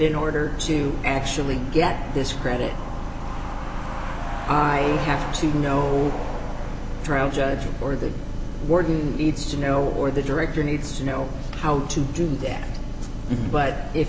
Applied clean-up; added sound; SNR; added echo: none; Truck; 15 dB; none.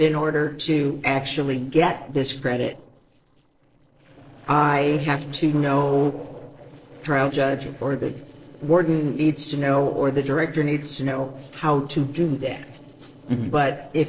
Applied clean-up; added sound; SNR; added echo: neural separator model SepFormer DNS4.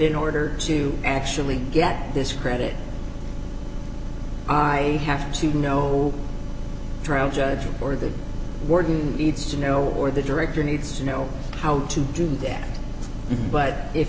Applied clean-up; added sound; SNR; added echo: none; none; none; none.